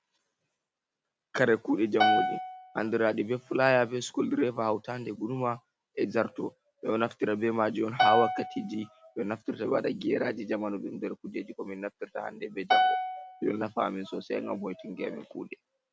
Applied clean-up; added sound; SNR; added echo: none; Piano; -2 dB; none.